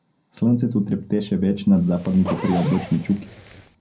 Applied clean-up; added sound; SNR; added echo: none; Zipper (clothing); 13 dB; reverberation time 0.2 s.